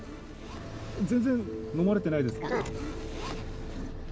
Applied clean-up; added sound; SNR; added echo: none; none; none; none.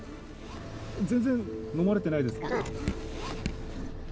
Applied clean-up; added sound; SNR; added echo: none; Drip; 9 dB; none.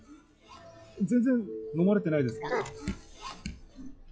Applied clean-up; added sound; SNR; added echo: classical method log-MMSE.